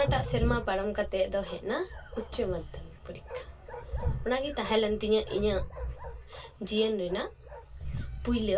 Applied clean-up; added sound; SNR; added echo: none; Bark; 17 dB; reverberation time 0.1 s.